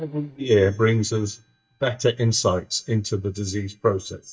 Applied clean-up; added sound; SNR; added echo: neural mask model DeepFilterNet 3.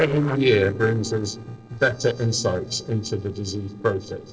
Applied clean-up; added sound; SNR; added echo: neural separator model SepFormer DNS4.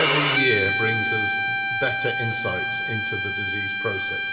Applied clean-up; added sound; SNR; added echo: none; Bowed string instrument; -4 dB; reverberation time 2.3 s.